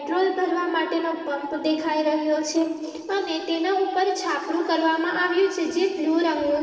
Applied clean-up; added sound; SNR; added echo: neural separator model SepFormer DNS4.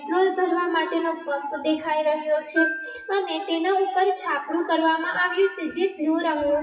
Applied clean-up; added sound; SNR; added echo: classical method WPE with log-MMSE.